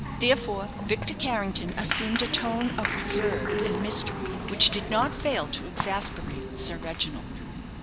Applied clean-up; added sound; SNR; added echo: none; Glass + Applause; 6 dB; none.